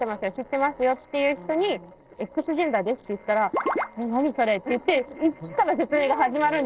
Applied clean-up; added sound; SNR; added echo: neural separator model SepFormer DNS4.